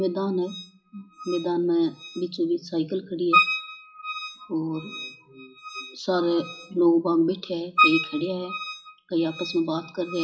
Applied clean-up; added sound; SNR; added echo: classical method WPE with log-MMSE.